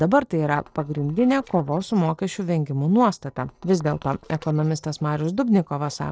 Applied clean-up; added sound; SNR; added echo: neural separator model SepFormer DNS4.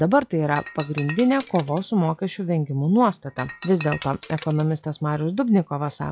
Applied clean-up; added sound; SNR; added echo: classical method log-MMSE.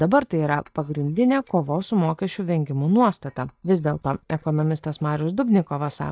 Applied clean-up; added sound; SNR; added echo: neural mask model DeepFilterNet 3.